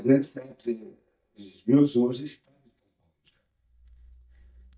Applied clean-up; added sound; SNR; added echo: neural mask model DeepFilterNet 3.